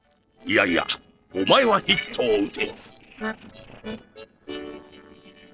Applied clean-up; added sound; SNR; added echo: neural separator model SepFormer DNS4.